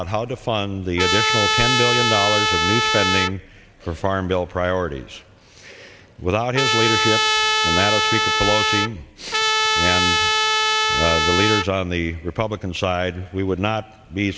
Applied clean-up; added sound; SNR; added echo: none; Trumpet; -4 dB; none.